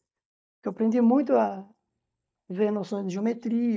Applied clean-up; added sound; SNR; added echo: neural mask model DeepFilterNet 3.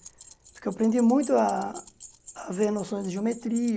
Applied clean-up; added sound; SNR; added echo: none; Keys jangling; 20 dB; none.